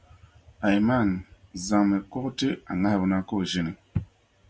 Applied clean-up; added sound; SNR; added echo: none; none; none; none.